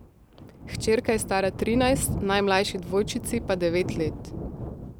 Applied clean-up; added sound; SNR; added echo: none; Thunder; 8 dB; none.